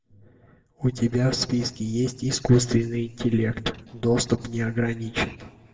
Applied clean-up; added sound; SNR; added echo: none; none; none; reverberation time 1.1 s.